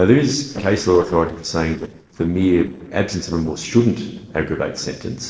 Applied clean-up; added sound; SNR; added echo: neural separator model SepFormer DNS4.